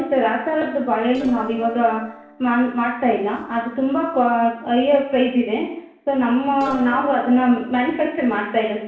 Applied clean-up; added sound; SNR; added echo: neural separator model SepFormer DNS4.